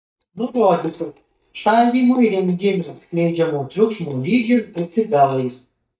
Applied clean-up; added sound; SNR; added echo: neural mask model DeepFilterNet 3.